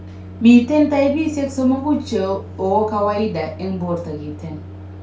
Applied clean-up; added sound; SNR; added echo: none; Microwave oven; 15 dB; reverberation time 0.2 s.